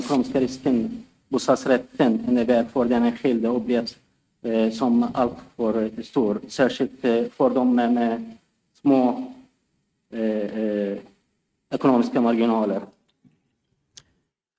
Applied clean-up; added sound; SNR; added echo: neural mask model RNNoise.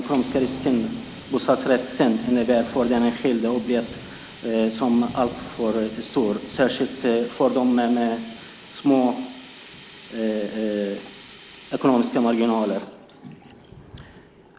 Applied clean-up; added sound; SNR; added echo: none; Thunder + Sink (filling or washing); 15 dB; none.